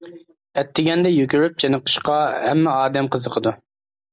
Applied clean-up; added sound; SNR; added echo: none; none; none; none.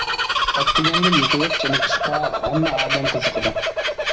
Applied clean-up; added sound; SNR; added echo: none; Bird vocalization, bird call, bird song; -5 dB; reverberation time 0.4 s.